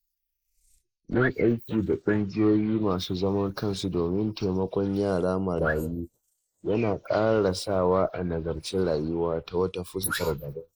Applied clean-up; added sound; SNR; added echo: neural mask model Resemble Enhance denoiser.